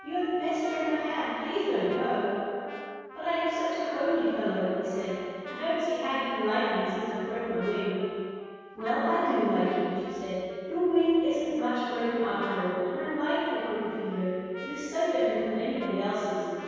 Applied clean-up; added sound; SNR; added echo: none; Trumpet; 17 dB; reverberation time 2.2 s.